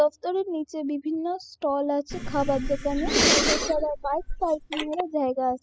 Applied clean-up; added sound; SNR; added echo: classical method spectral subtraction.